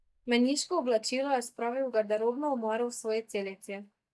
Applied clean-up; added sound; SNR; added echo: neural mask model DeepFilterNet 3.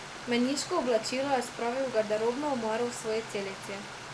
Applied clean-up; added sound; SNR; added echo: none; Stream; 11 dB; none.